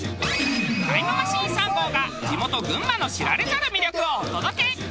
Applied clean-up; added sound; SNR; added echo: none; none; none; none.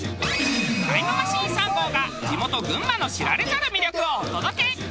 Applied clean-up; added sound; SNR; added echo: none; Hi-hat; 19 dB; none.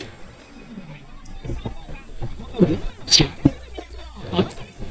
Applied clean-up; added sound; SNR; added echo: neural mask model DeepFilterNet 3.